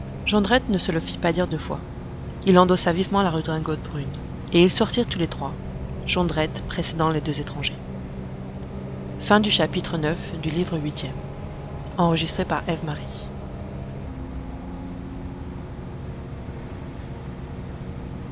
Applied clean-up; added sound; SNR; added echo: none; Bus; 7 dB; none.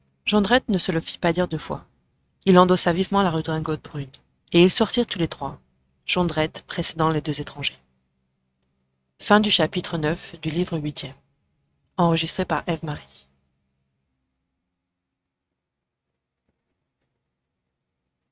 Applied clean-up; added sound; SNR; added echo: neural mask model RNNoise.